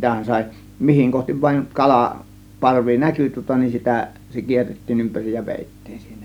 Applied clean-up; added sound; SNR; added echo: none; none; none; none.